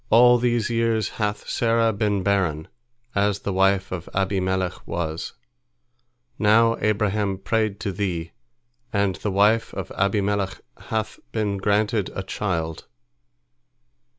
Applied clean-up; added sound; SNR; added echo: none; none; none; none.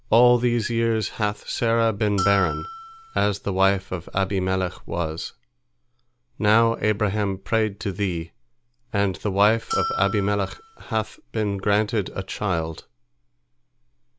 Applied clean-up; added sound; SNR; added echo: none; Bell; 6 dB; none.